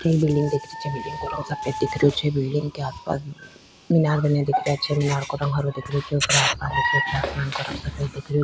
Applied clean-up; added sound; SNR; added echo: none; Dog + Dog; 12 dB; none.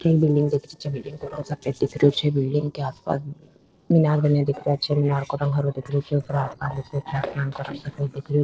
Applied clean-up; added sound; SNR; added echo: neural separator model SepFormer DNS4.